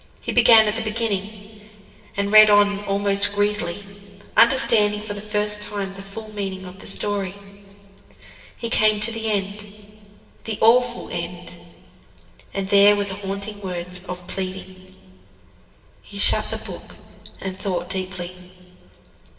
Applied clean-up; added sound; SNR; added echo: none; none; none; reverberation time 2.0 s.